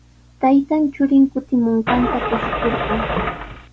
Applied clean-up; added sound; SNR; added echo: none; Engine starting / Car; 3 dB; none.